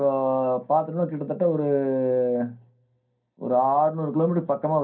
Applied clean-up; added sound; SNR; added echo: none; none; none; reverberation time 0.3 s.